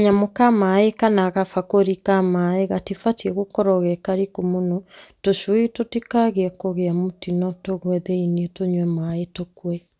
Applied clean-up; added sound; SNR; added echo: none; none; none; none.